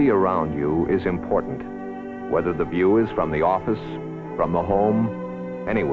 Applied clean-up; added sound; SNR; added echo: none; none; none; none.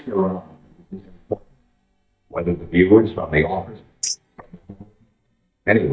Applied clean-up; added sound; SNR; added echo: neural mask model DeepFilterNet 3.